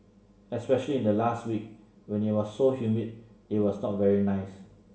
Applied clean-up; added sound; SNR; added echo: none; none; none; reverberation time 0.5 s.